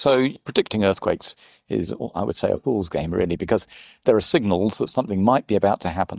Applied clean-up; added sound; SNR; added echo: neural mask model DeepFilterNet 3.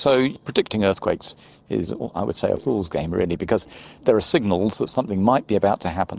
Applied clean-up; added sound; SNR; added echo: neural separator model SepFormer DNS4.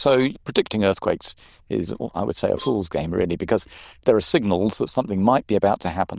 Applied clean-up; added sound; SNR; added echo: neural diffusion model UNIVERSE++.